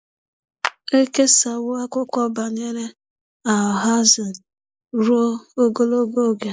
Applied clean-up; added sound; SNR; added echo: neural mask model Resemble Enhance denoiser.